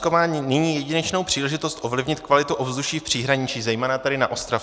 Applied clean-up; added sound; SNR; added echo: none; none; none; none.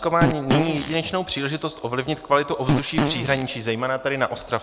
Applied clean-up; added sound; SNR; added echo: none; Fart; 2 dB; none.